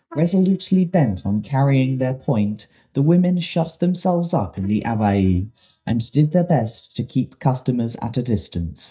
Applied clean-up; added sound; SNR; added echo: neural mask model DeepFilterNet 3.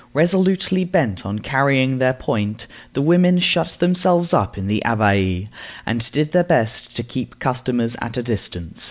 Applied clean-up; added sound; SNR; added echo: none; none; none; none.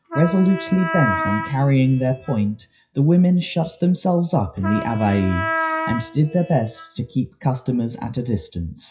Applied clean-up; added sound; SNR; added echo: classical method WPE with log-MMSE.